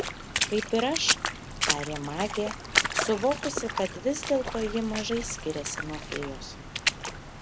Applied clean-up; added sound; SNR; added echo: none; Water / Splash, splatter; 1 dB; none.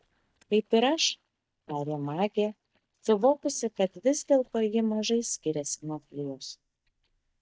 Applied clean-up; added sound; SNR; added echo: neural mask model DeepFilterNet 3.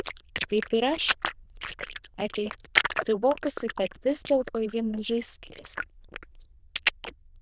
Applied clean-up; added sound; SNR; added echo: neural diffusion model UNIVERSE++.